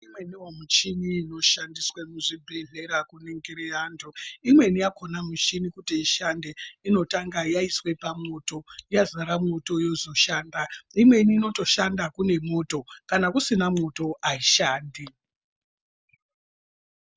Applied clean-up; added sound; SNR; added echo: none; none; none; none.